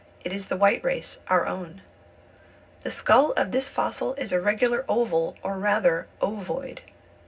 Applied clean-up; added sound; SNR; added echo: none; none; none; reverberation time 0.4 s.